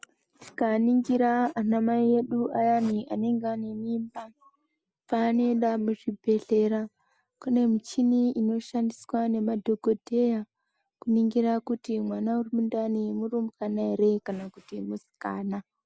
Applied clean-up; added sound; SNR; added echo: none; none; none; none.